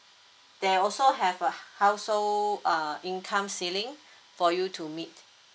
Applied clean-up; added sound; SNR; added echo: none; none; none; none.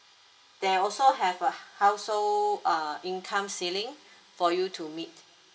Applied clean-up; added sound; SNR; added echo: none; none; none; reverberation time 0.3 s.